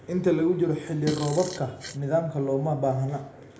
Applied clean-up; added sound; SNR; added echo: none; Fart; 12 dB; reverberation time 0.8 s.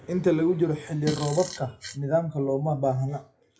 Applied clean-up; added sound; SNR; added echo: classical method WPE with log-MMSE.